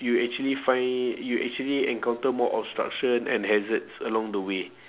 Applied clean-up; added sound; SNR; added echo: none; none; none; none.